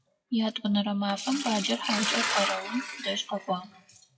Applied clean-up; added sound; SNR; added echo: classical method WPE with log-MMSE.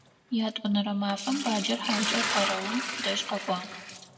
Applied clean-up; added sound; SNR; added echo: none; Liquid; 4 dB; reverberation time 1.3 s.